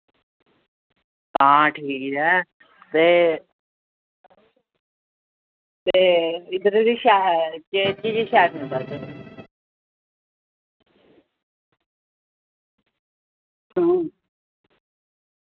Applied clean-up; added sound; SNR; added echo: neural mask model RNNoise.